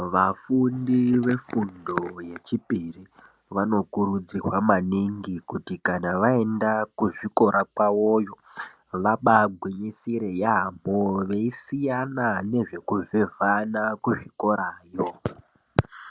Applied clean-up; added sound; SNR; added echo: none; none; none; none.